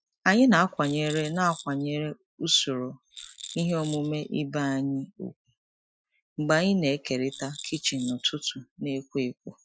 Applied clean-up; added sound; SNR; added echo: classical method Wiener filter.